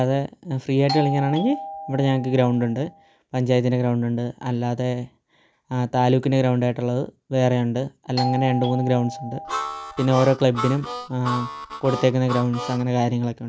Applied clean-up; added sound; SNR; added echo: none; Harmonica + Doorbell; 9 dB; none.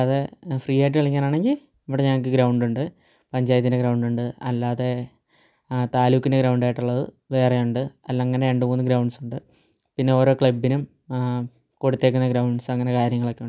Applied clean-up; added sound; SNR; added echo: none; none; none; none.